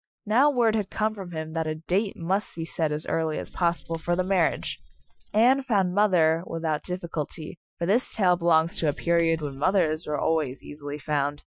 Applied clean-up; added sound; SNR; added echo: classical method Wiener filter.